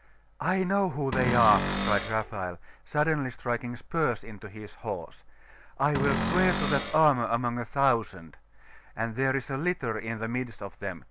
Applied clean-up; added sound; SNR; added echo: none; Cupboard open or close; 2 dB; none.